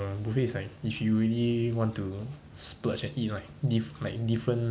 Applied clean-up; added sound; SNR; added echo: none; none; none; none.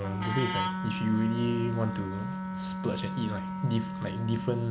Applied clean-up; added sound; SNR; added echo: none; Wind instrument, woodwind instrument; 3 dB; none.